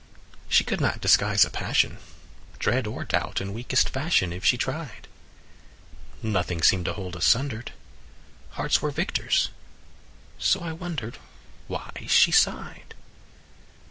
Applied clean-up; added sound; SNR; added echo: none; none; none; none.